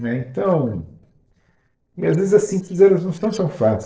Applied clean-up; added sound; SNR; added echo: neural separator model SepFormer DNS4.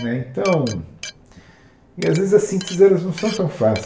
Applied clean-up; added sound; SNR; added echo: none; Glass; 17 dB; reverberation time 0.7 s.